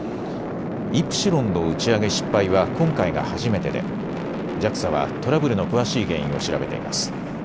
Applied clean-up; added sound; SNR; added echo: none; none; none; none.